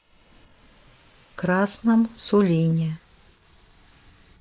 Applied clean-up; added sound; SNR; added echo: neural mask model Resemble Enhance denoiser.